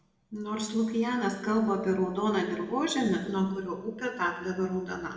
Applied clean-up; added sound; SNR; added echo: none; none; none; reverberation time 1.2 s.